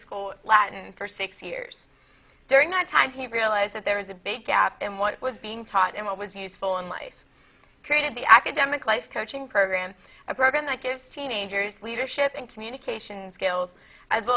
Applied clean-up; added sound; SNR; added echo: none; none; none; none.